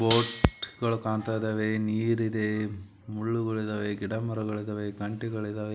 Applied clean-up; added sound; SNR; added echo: none; Cutlery, silverware; -1 dB; none.